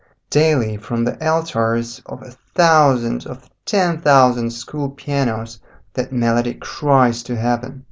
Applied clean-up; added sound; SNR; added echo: none; none; none; none.